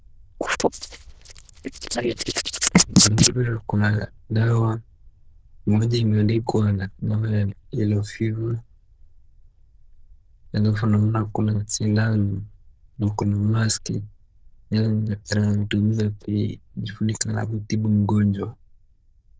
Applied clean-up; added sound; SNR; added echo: neural diffusion model UNIVERSE++.